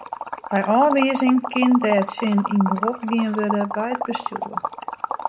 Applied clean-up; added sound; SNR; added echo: none; Liquid; 7 dB; none.